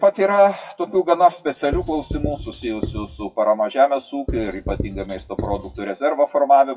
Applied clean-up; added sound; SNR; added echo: classical method WPE with log-MMSE.